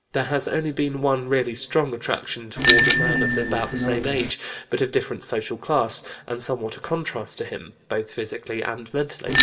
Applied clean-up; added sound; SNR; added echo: none; Bicycle bell; 1 dB; reverberation time 0.3 s.